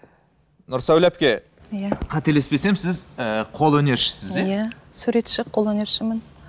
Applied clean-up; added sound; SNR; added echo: none; none; none; none.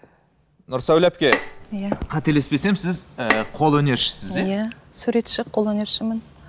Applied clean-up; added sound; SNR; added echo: none; Bowed string instrument; 6 dB; none.